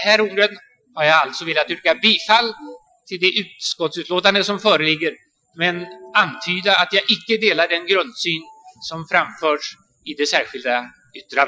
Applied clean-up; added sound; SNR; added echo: classical method Wiener filter.